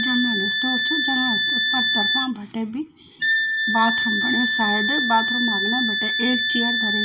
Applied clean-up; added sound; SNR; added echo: none; Wind instrument, woodwind instrument; -3 dB; none.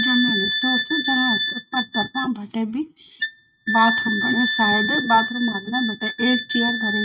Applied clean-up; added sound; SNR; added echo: neural mask model RNNoise.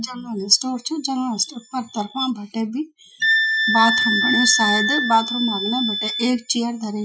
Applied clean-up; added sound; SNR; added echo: classical method Wiener filter.